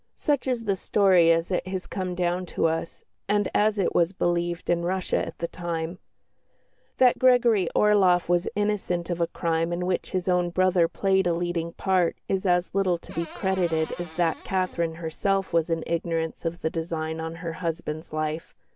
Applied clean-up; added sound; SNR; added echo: none; Cupboard open or close / Door; 18 dB; none.